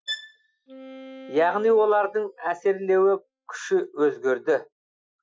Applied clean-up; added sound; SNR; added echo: classical method Wiener filter.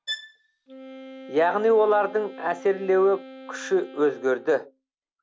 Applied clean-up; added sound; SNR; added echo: none; Bowed string instrument + Wind instrument, woodwind instrument; 17 dB; none.